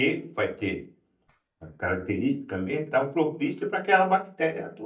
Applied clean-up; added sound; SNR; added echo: neural mask model DeepFilterNet 3.